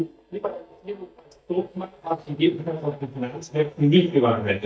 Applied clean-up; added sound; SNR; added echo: neural mask model DeepFilterNet 3.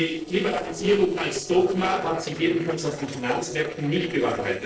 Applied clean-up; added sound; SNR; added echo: neural separator model SepFormer DNS4.